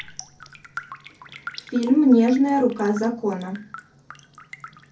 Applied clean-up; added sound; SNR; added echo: none; Raindrop; 18 dB; reverberation time 0.3 s.